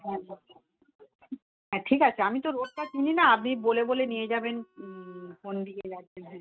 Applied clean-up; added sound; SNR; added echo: neural mask model RNNoise.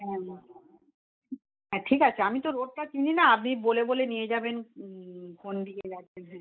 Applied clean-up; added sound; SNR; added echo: neural mask model Resemble Enhance denoiser.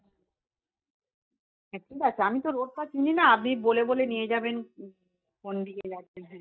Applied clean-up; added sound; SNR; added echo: neural mask model DeepFilterNet 3.